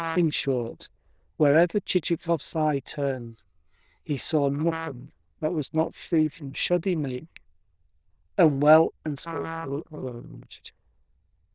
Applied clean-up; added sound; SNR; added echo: neural diffusion model UNIVERSE++.